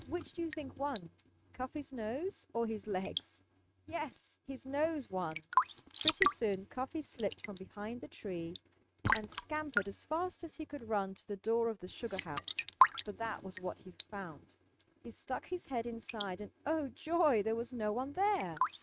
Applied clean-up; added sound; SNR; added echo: neural mask model RNNoise.